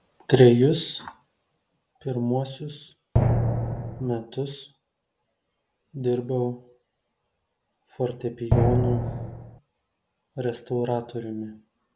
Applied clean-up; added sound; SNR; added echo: none; Drum; -4 dB; none.